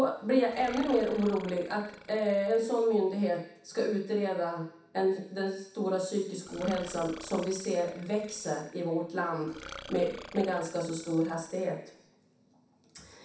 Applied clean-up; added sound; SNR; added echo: none; Burping, eructation; 18 dB; reverberation time 0.7 s.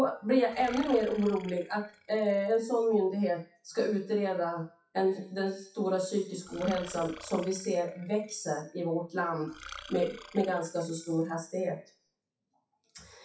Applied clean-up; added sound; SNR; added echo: classical method WPE with log-MMSE.